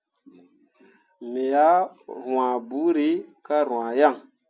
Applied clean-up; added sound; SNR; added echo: none; none; none; none.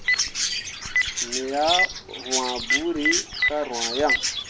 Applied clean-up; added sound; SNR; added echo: none; Chirp, tweet + Telephone; -3 dB; none.